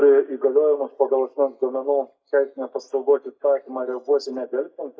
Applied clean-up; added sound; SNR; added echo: neural mask model DeepFilterNet 3.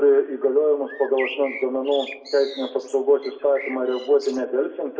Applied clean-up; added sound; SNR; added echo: none; Bird; 16 dB; reverberation time 1.4 s.